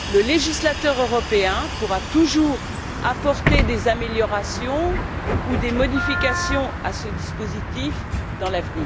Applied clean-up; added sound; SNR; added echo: none; Bus + Wind instrument, woodwind instrument; 3 dB; none.